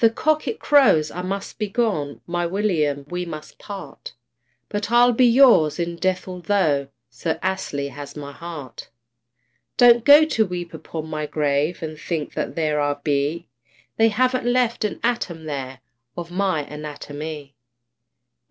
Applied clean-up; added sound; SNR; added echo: none; none; none; none.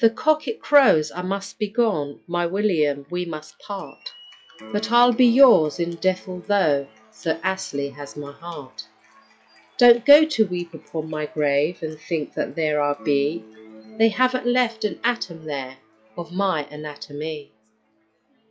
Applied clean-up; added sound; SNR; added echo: classical method log-MMSE.